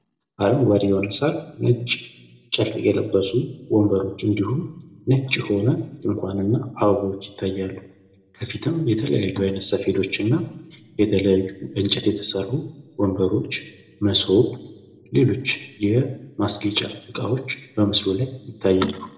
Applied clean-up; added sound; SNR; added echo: none; none; none; reverberation time 0.7 s.